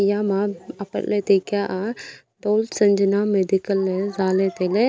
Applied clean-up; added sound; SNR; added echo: none; none; none; none.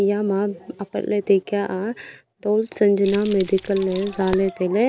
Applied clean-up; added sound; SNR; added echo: none; Keys jangling; 8 dB; none.